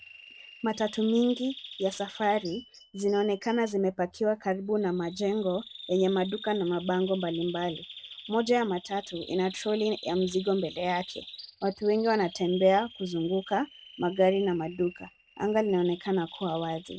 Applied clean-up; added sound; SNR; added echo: neural mask model RNNoise.